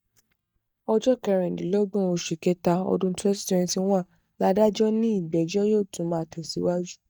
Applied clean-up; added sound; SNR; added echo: neural mask model DeepFilterNet 3.